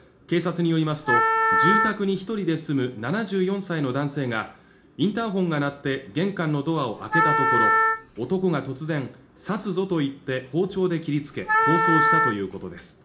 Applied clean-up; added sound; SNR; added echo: none; Wind instrument, woodwind instrument; -4 dB; reverberation time 0.4 s.